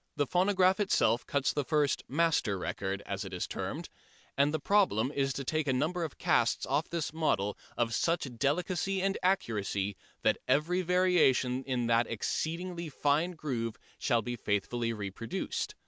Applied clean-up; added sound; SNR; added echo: none; none; none; none.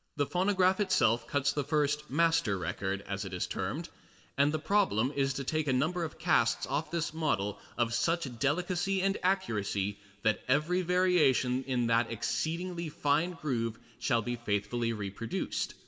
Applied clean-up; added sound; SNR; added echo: none; none; none; reverberation time 0.7 s.